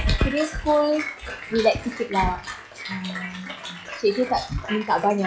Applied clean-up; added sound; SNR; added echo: classical method log-MMSE.